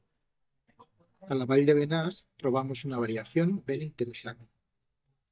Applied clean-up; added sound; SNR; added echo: neural mask model DeepFilterNet 3.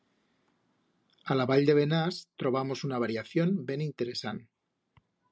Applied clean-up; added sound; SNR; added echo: none; none; none; none.